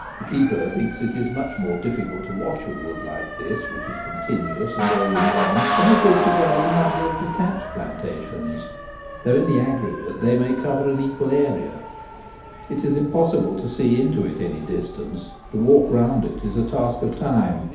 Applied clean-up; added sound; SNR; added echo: none; Motor vehicle (road) / Siren; 6 dB; reverberation time 2.2 s.